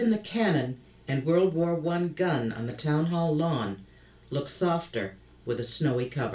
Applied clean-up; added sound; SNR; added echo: none; none; none; reverberation time 0.3 s.